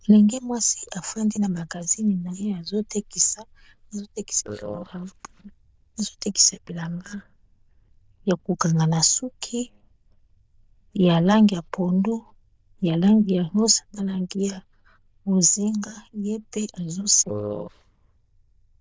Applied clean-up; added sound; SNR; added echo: neural diffusion model UNIVERSE++.